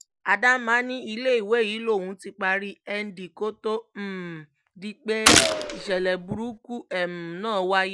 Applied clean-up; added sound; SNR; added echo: none; Gunshot, gunfire; -5 dB; none.